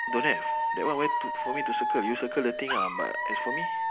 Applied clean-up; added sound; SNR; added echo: none; Alarm / Dog; -2 dB; none.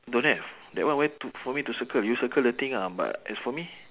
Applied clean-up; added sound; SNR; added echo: none; none; none; none.